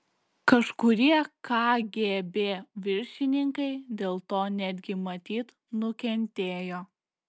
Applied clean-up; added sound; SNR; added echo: none; none; none; none.